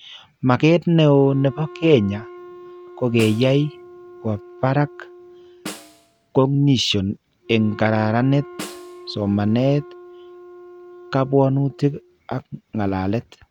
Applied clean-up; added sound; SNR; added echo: none; Snare drum + Wind instrument, woodwind instrument; 19 dB; none.